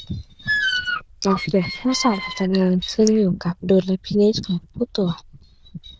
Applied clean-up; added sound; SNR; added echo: neural diffusion model UNIVERSE++.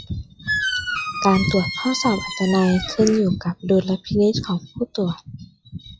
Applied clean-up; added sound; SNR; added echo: classical method log-MMSE.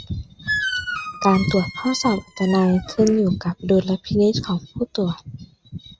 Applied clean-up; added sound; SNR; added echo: neural mask model RNNoise.